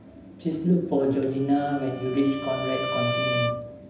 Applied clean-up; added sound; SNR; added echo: none; Bowed string instrument; 6 dB; reverberation time 0.9 s.